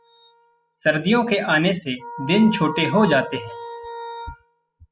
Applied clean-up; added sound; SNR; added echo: classical method spectral subtraction.